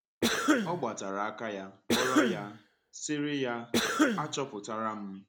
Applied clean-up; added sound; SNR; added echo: none; Cough; -5 dB; none.